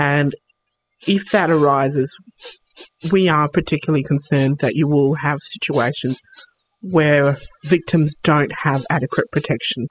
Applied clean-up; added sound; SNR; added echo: classical method spectral subtraction.